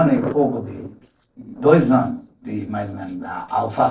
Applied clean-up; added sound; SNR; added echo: neural separator model SepFormer DNS4.